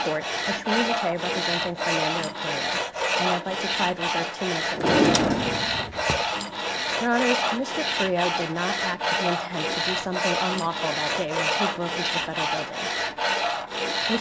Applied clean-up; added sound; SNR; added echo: none; Drawer open or close + Tools; -4 dB; none.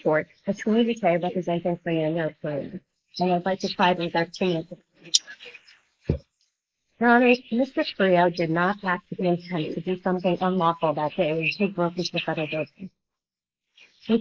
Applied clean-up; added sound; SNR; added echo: neural mask model Resemble Enhance denoiser.